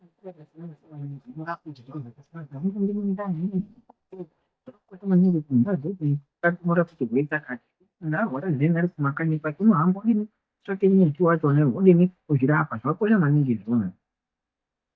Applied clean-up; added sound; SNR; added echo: neural mask model DeepFilterNet 3.